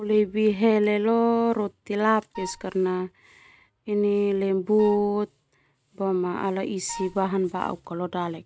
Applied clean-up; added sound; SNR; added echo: none; Wind instrument, woodwind instrument; 15 dB; none.